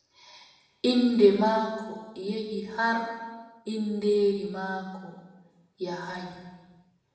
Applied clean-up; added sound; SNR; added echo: none; none; none; reverberation time 1.2 s.